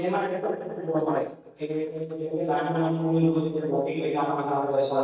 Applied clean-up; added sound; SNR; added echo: neural mask model DeepFilterNet 3.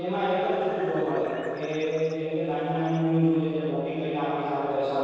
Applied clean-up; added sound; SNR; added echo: neural separator model SepFormer DNS4.